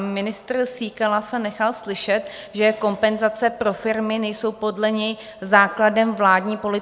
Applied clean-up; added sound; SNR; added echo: none; none; none; none.